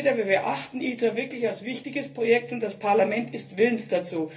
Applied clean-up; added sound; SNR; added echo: none; none; none; reverberation time 0.3 s.